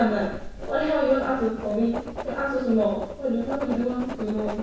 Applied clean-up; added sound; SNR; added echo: none; Writing; 10 dB; reverberation time 0.7 s.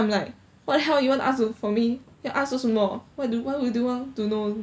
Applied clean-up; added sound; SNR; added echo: none; none; none; none.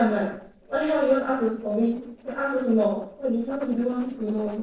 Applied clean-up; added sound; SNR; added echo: neural separator model SepFormer DNS4.